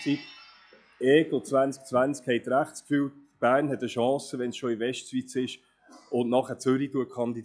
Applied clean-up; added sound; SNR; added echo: classical method log-MMSE.